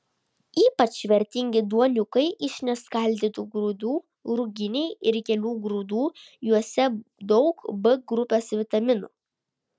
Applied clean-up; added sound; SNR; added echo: none; none; none; none.